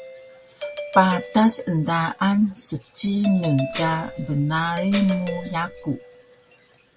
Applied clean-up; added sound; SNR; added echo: none; Dishes, pots, and pans + Doorbell; 12 dB; none.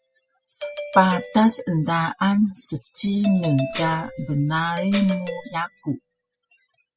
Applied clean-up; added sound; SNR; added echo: classical method spectral subtraction.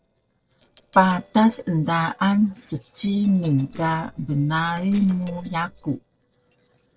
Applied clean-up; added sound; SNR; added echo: neural separator model SepFormer DNS4.